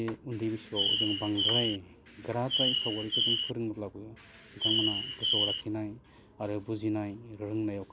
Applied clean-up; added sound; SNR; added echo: none; Bird; -5 dB; none.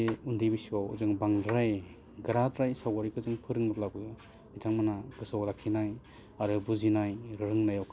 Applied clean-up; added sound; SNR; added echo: none; none; none; none.